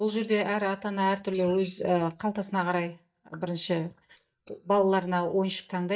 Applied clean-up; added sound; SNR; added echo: neural mask model DeepFilterNet 3.